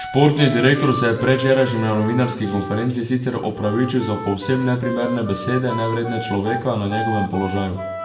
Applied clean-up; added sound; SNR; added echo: none; Wind instrument, woodwind instrument; 10 dB; reverberation time 0.8 s.